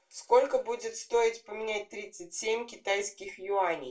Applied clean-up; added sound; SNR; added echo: none; none; none; reverberation time 0.2 s.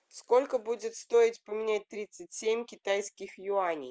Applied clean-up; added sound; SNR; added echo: none; none; none; none.